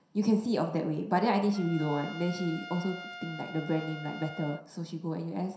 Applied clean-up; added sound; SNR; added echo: none; Trumpet; 14 dB; reverberation time 0.7 s.